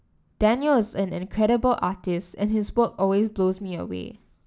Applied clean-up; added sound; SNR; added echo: none; none; none; none.